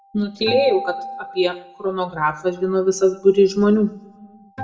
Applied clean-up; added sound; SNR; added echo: none; Acoustic guitar; 15 dB; reverberation time 0.6 s.